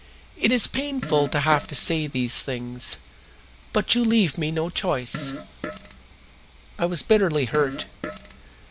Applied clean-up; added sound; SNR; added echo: none; Fart; 11 dB; none.